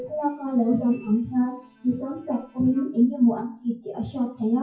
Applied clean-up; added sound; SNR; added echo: classical method WPE with log-MMSE.